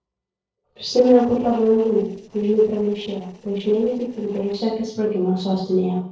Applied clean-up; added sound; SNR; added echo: neural separator model SepFormer DNS4.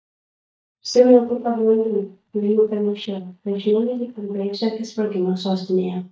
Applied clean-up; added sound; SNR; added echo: neural mask model DeepFilterNet 3.